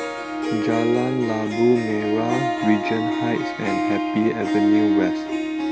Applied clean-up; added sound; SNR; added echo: none; Harp; 0 dB; none.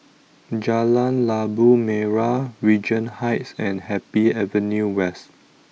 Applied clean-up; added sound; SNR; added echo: none; none; none; none.